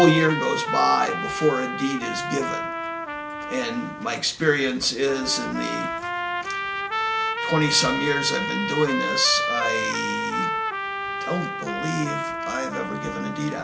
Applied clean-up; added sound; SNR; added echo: none; Trumpet; 3 dB; none.